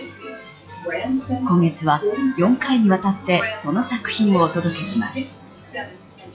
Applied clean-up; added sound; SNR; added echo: classical method log-MMSE.